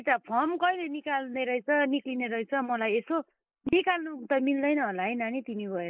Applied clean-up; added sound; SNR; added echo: neural mask model Resemble Enhance denoiser.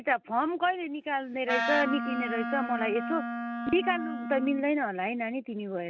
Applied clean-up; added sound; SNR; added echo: neural mask model RNNoise.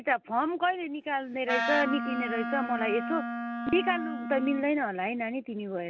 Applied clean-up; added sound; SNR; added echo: none; Wind instrument, woodwind instrument; 4 dB; none.